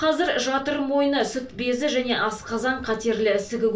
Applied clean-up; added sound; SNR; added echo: none; none; none; reverberation time 0.2 s.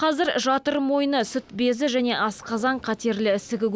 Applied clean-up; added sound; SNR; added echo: none; none; none; none.